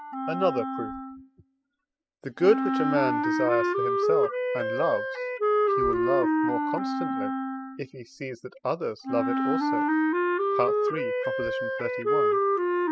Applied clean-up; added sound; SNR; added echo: classical method spectral subtraction.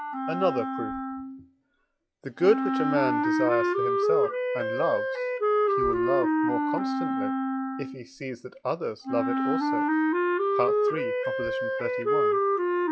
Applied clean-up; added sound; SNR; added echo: classical method log-MMSE.